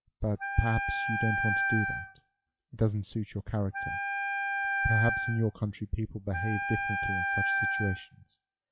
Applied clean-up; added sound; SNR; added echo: classical method log-MMSE.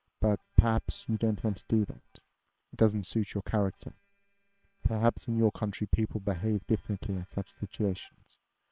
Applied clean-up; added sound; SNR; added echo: neural separator model SepFormer WHAM!.